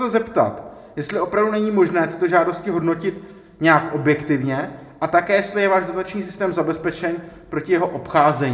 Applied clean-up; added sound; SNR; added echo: none; none; none; reverberation time 0.7 s.